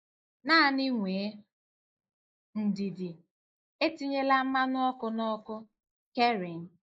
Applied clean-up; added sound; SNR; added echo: neural mask model Resemble Enhance denoiser.